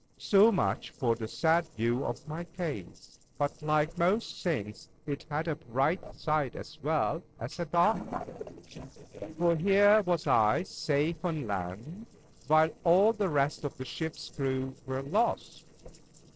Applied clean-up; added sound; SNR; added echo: neural separator model SepFormer DNS4.